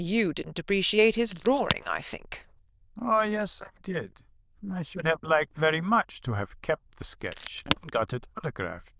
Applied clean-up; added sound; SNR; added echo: neural diffusion model UNIVERSE++.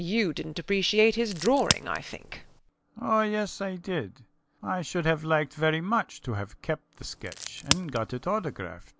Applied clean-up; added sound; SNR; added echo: none; Crack; 5 dB; none.